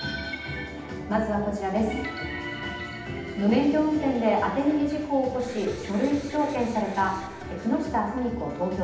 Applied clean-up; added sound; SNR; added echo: none; Alarm; 18 dB; reverberation time 0.8 s.